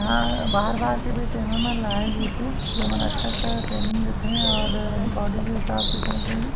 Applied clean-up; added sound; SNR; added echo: none; Bird; -4 dB; none.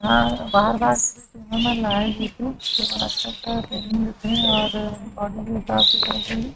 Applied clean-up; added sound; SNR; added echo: neural mask model RNNoise.